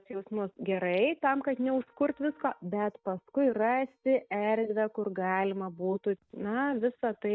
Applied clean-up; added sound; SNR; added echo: neural mask model DeepFilterNet 3.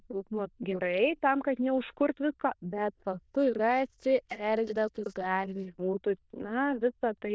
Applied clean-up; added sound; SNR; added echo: neural diffusion model UNIVERSE++.